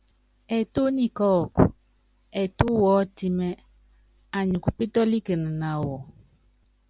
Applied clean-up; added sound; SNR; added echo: none; none; none; none.